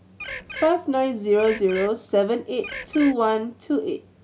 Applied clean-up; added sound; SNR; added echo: none; Bird; 11 dB; none.